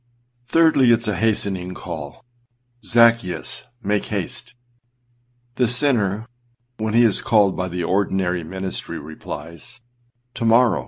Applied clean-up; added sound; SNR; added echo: none; none; none; none.